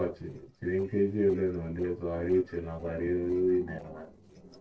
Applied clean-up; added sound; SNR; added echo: neural separator model SepFormer DNS4.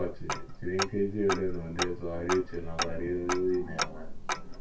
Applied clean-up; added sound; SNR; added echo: none; Tick-tock; 2 dB; reverberation time 0.3 s.